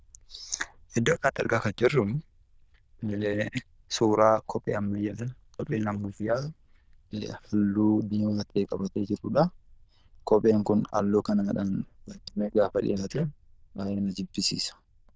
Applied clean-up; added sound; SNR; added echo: neural diffusion model UNIVERSE++.